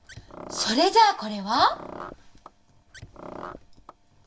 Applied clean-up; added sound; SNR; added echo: none; Car; 16 dB; reverberation time 0.2 s.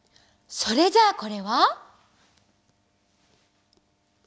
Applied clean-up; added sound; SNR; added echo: none; none; none; none.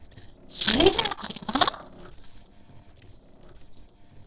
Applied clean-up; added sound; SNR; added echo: neural separator model SepFormer DNS4.